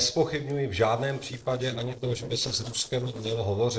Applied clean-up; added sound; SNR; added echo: neural separator model SepFormer DNS4.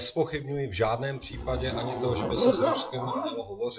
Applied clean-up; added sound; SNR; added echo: classical method WPE with log-MMSE.